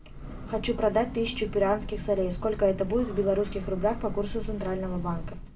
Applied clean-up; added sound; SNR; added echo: none; Train / Breathing; 8 dB; reverberation time 0.2 s.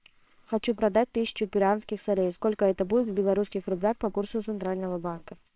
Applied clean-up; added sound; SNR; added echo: neural separator model SepFormer WHAMR!.